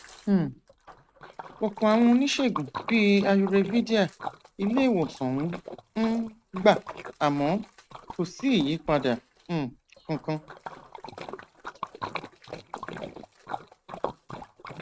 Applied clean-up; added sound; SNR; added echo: neural mask model RNNoise.